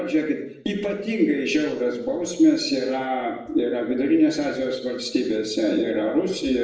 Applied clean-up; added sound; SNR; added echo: none; none; none; reverberation time 0.7 s.